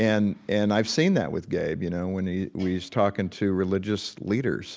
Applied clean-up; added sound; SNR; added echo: none; none; none; none.